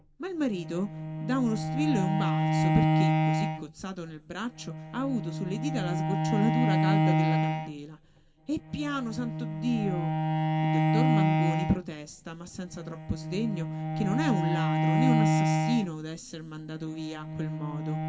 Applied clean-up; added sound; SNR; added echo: none; Bowed string instrument; -4 dB; reverberation time 1.5 s.